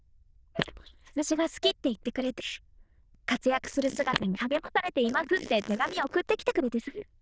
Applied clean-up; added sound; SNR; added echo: neural diffusion model UNIVERSE++.